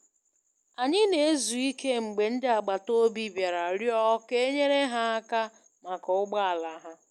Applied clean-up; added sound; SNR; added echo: none; none; none; none.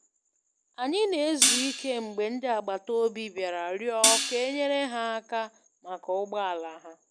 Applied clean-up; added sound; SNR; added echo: none; Hi-hat; -3 dB; none.